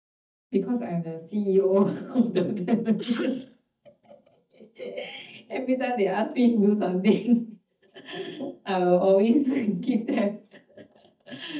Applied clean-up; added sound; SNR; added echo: neural mask model DeepFilterNet 3.